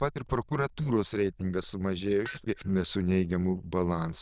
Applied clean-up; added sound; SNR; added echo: neural diffusion model UNIVERSE++.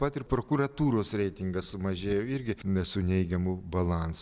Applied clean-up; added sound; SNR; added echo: none; none; none; none.